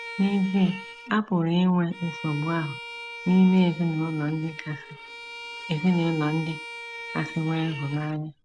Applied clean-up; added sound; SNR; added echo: none; Bowed string instrument; 14 dB; none.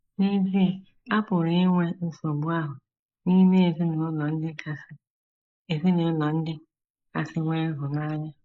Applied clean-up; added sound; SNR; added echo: neural mask model Resemble Enhance denoiser.